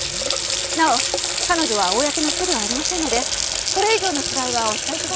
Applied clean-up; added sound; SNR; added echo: none; Water tap, faucet; -1 dB; none.